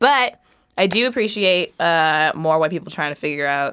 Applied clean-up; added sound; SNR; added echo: none; none; none; none.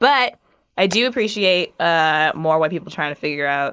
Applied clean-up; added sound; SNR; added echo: neural mask model Resemble Enhance denoiser.